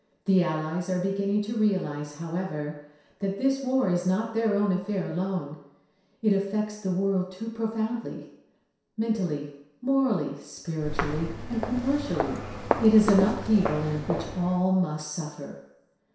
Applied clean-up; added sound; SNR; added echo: none; Walk, footsteps; 4 dB; reverberation time 0.7 s.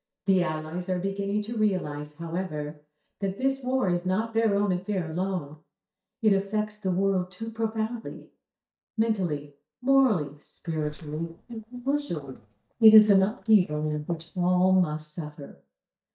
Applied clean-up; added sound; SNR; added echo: neural mask model DeepFilterNet 3.